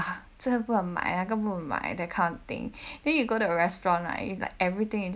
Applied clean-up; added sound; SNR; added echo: none; none; none; none.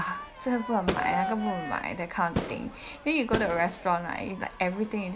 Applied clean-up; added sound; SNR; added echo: none; Crowd / Fireworks; 5 dB; none.